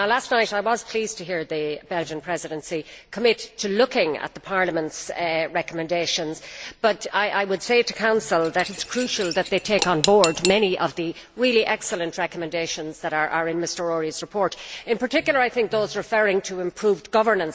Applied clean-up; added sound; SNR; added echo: none; Cutlery, silverware / Dishes, pots, and pans; 7 dB; none.